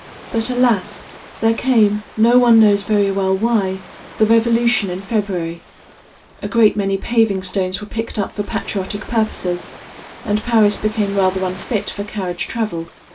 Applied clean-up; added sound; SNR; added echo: none; Ocean; 19 dB; reverberation time 0.2 s.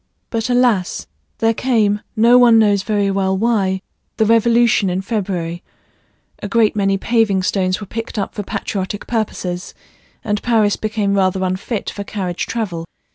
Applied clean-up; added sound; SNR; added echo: none; none; none; none.